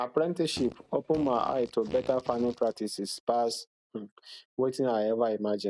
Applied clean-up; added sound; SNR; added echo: neural mask model RNNoise.